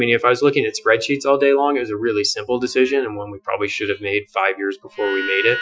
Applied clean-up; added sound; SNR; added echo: classical method Wiener filter.